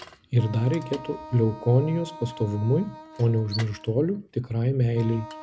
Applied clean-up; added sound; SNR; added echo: none; Bicycle + Wind instrument, woodwind instrument; 17 dB; none.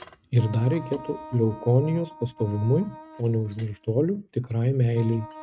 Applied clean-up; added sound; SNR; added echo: neural mask model RNNoise.